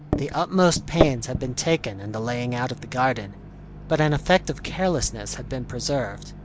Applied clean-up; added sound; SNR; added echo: none; Microwave oven; 7 dB; none.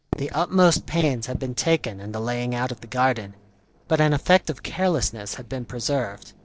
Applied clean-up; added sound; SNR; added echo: neural separator model SepFormer DNS4.